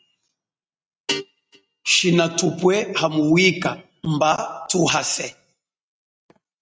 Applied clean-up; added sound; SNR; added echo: neural mask model RNNoise.